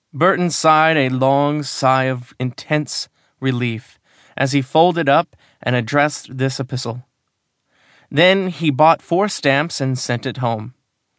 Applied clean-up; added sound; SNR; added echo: none; none; none; none.